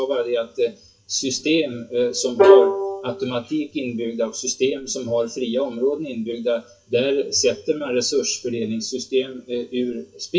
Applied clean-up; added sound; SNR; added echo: classical method WPE with log-MMSE.